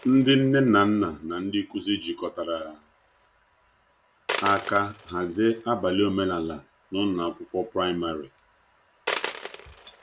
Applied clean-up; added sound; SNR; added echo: none; Coin (dropping); 13 dB; none.